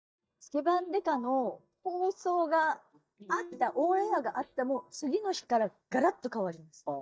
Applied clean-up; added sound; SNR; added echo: neural mask model DeepFilterNet 3.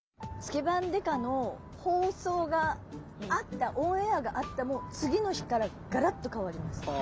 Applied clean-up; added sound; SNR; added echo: none; none; none; none.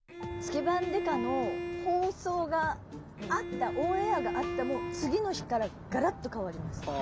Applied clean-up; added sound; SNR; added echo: none; Bowed string instrument; 5 dB; none.